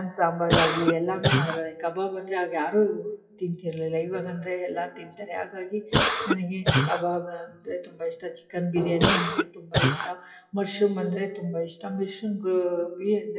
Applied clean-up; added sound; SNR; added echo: classical method WPE with log-MMSE.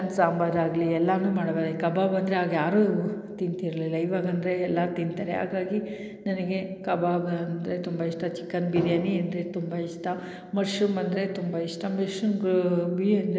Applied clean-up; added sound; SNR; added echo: none; none; none; none.